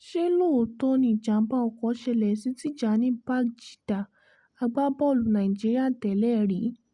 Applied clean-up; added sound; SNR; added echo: none; none; none; none.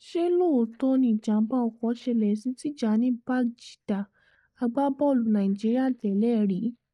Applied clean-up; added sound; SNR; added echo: neural mask model DeepFilterNet 3.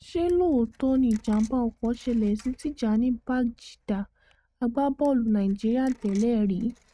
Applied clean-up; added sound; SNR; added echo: neural mask model RNNoise.